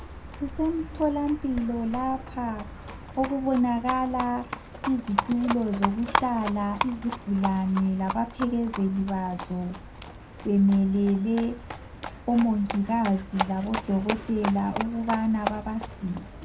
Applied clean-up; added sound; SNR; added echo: none; Livestock, farm animals, working animals; 8 dB; reverberation time 0.2 s.